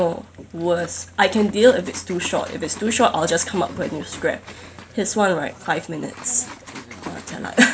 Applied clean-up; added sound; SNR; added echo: none; Boat, Water vehicle + Liquid; 18 dB; none.